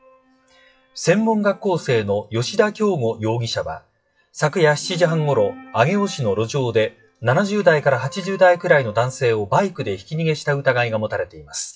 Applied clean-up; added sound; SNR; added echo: classical method WPE with log-MMSE.